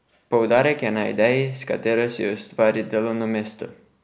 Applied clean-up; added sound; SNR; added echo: none; none; none; none.